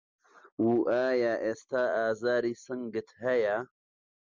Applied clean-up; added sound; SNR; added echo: none; none; none; none.